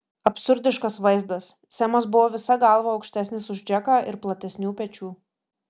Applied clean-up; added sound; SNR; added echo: none; none; none; none.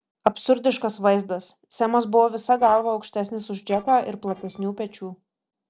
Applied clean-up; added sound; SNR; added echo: neural separator model SepFormer DNS4.